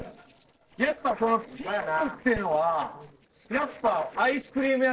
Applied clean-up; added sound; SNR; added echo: neural separator model SepFormer DNS4.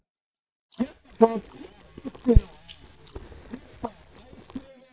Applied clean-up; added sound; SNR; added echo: neural mask model DeepFilterNet 3.